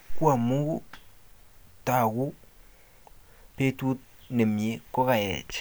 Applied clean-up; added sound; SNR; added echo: none; none; none; none.